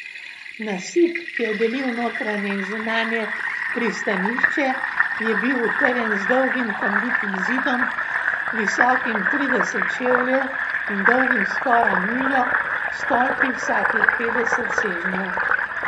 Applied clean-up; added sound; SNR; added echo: none; Fill (with liquid); -2 dB; none.